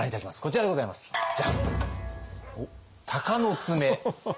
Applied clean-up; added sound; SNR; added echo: none; Bark; 19 dB; none.